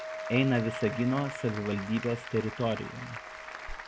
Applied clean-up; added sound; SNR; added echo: none; Applause + Wind instrument, woodwind instrument; 9 dB; none.